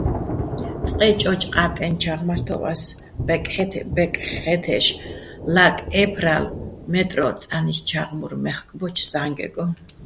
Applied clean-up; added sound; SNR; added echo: none; Thunder / Rain; 8 dB; none.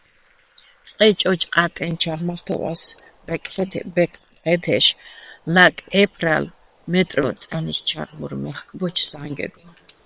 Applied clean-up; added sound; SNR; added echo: neural separator model SepFormer WHAM!.